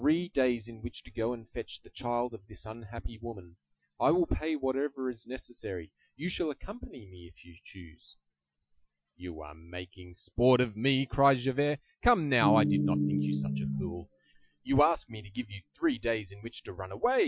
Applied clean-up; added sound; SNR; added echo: classical method Wiener filter.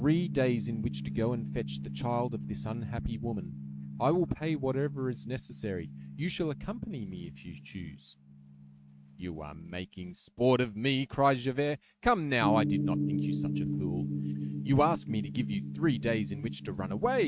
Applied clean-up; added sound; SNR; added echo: neural mask model RNNoise.